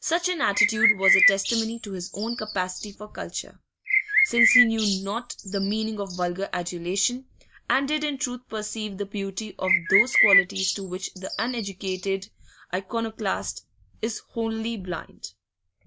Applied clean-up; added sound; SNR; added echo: none; Bird; -4 dB; none.